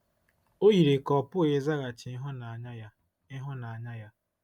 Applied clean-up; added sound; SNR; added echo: none; none; none; none.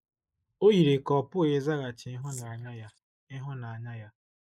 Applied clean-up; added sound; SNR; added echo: neural mask model Resemble Enhance denoiser.